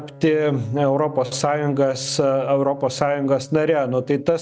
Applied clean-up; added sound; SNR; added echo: none; Bowed string instrument; 18 dB; none.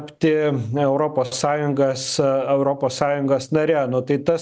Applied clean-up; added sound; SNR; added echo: none; none; none; none.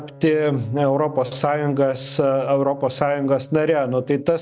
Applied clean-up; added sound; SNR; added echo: neural separator model SepFormer DNS4.